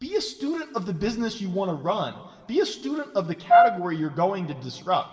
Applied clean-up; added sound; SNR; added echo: none; Brass instrument; -5 dB; reverberation time 1.6 s.